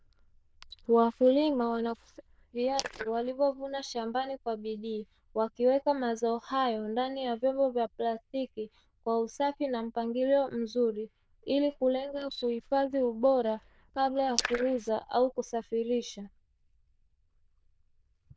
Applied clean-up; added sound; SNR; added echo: neural diffusion model UNIVERSE++.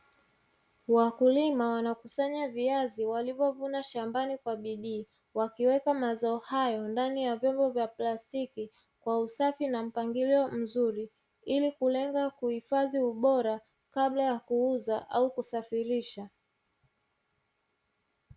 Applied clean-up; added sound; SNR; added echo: none; none; none; none.